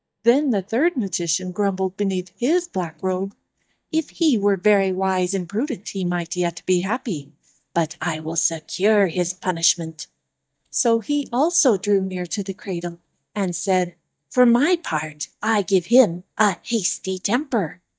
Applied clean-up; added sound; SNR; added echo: neural mask model DeepFilterNet 3.